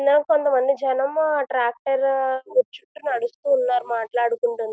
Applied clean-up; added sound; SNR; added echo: none; none; none; none.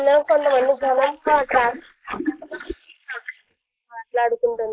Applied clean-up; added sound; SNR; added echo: neural mask model Resemble Enhance denoiser.